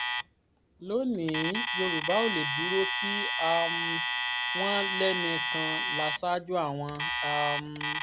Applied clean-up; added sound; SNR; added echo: none; Alarm; -1 dB; none.